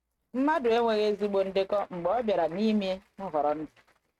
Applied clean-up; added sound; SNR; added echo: neural mask model RNNoise.